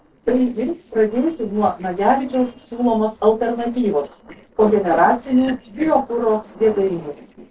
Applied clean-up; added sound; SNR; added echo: neural separator model SepFormer DNS4.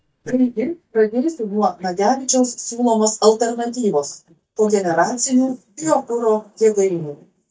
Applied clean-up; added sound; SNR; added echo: neural mask model DeepFilterNet 3.